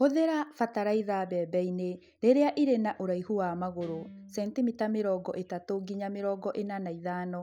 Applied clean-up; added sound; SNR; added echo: none; Guitar; 20 dB; none.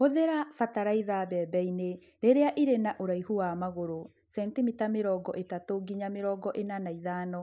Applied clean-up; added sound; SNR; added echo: none; none; none; none.